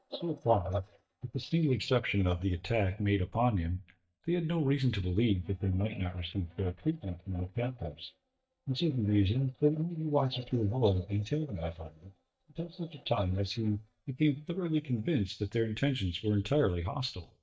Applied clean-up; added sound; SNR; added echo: neural mask model DeepFilterNet 3.